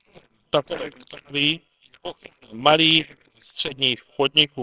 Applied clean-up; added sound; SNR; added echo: neural separator model SepFormer WHAMR!.